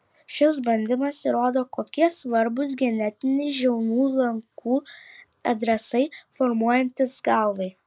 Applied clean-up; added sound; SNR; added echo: none; none; none; none.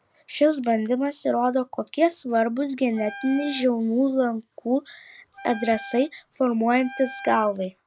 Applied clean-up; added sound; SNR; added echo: none; Wind instrument, woodwind instrument; 17 dB; none.